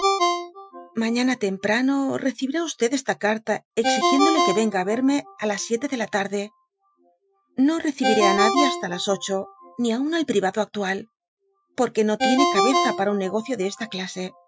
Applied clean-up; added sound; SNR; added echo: classical method Wiener filter.